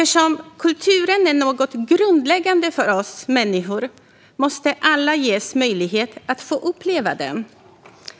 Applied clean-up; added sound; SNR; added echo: none; none; none; none.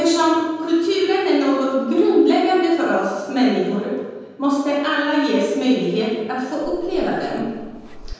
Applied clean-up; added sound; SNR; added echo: none; Meow; 16 dB; reverberation time 1.2 s.